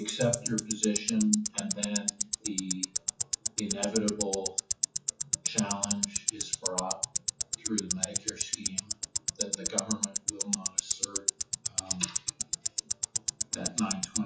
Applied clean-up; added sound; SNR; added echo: classical method WPE with log-MMSE.